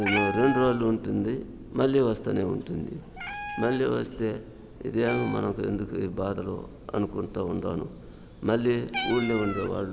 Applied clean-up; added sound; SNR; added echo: none; Meow; 10 dB; none.